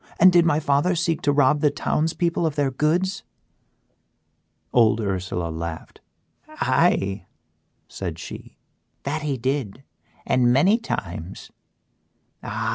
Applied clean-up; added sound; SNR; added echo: none; none; none; none.